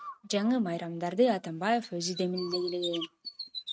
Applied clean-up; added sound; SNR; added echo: neural mask model RNNoise.